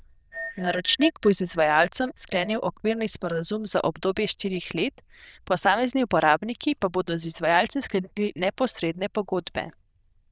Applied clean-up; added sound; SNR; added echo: neural diffusion model UNIVERSE++.